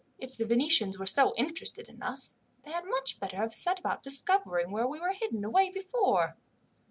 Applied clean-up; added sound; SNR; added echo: none; none; none; none.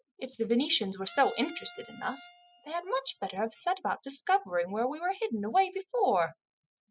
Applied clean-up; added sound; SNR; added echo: classical method spectral subtraction.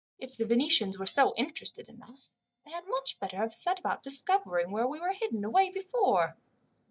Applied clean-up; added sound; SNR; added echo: neural mask model DeepFilterNet 3.